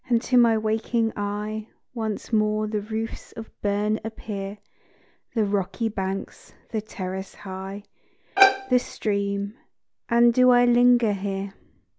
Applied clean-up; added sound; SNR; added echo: none; Bowed string instrument; -1 dB; none.